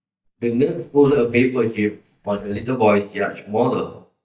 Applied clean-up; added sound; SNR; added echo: neural mask model DeepFilterNet 3.